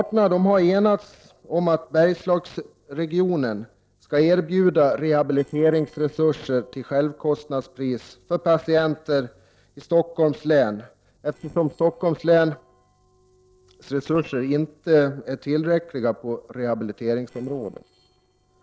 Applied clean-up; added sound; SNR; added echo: neural separator model SepFormer DNS4.